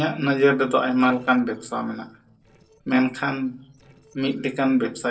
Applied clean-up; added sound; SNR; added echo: neural separator model SepFormer DNS4.